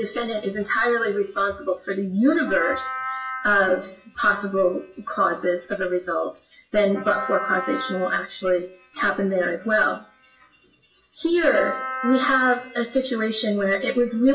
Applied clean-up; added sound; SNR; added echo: classical method WPE with log-MMSE.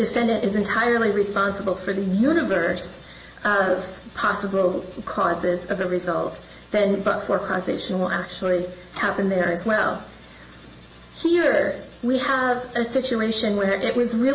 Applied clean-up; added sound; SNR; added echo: none; none; none; none.